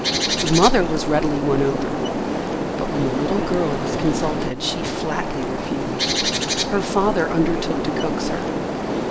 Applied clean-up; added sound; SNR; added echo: none; Bird; 0 dB; none.